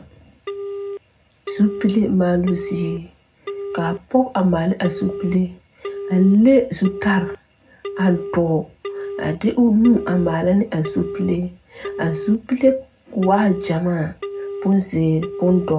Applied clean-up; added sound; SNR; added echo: none; Telephone; 11 dB; reverberation time 0.3 s.